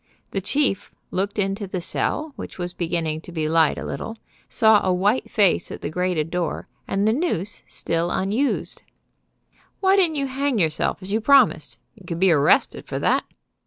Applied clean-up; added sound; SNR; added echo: none; none; none; none.